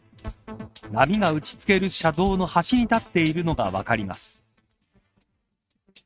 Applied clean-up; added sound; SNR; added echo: neural mask model RNNoise.